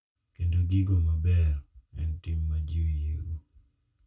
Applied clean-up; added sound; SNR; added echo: none; none; none; reverberation time 0.2 s.